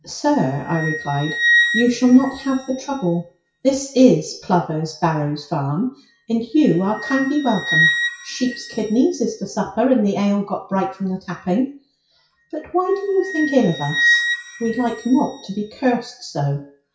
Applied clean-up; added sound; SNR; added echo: classical method WPE with log-MMSE.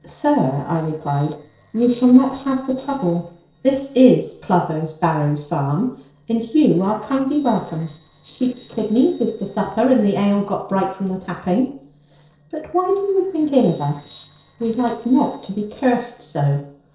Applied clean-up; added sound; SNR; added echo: neural separator model SepFormer DNS4.